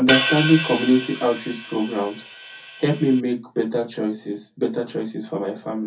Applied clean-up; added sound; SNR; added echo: none; Hi-hat; 5 dB; reverberation time 0.3 s.